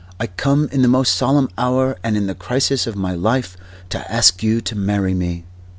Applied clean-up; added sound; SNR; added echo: none; none; none; none.